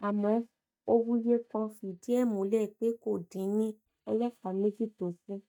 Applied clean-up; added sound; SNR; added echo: neural mask model DeepFilterNet 3.